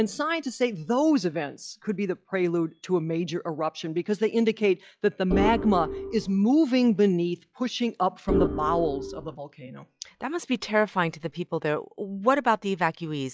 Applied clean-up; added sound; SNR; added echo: classical method log-MMSE.